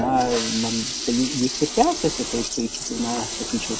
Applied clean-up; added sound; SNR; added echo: none; Toilet flush; 5 dB; none.